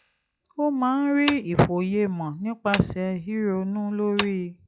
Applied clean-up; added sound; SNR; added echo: classical method log-MMSE.